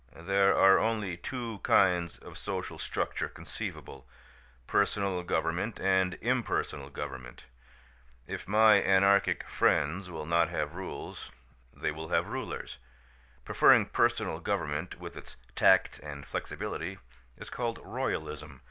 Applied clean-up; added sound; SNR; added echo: none; none; none; none.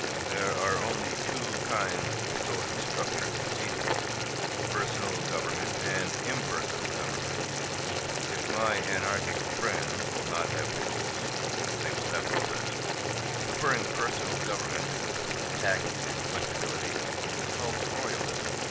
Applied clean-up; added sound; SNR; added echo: none; Boiling; -5 dB; none.